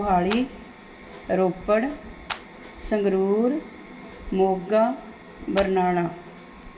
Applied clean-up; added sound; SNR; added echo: none; Clapping; 11 dB; reverberation time 2.4 s.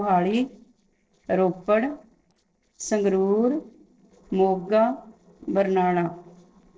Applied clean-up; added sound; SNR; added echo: neural separator model SepFormer DNS4.